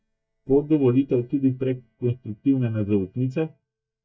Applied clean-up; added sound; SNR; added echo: neural mask model DeepFilterNet 3.